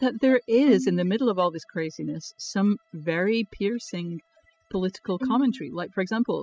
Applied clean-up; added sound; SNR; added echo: classical method spectral subtraction.